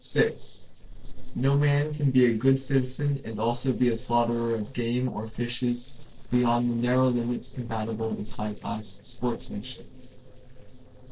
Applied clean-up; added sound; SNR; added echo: neural separator model SepFormer DNS4.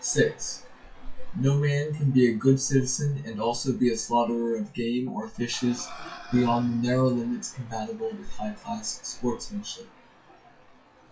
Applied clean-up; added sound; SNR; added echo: classical method WPE with log-MMSE.